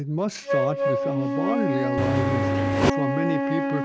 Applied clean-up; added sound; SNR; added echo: none; Wind instrument, woodwind instrument + Engine; -5 dB; none.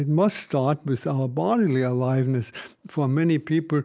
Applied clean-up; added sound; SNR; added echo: none; none; none; none.